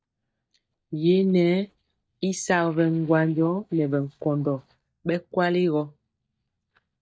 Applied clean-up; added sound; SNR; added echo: neural mask model DeepFilterNet 3.